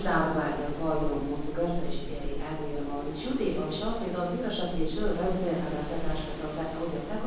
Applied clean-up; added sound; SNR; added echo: none; Wind; 2 dB; reverberation time 1.1 s.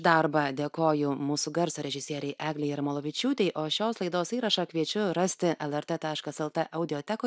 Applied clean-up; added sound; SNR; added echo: none; none; none; none.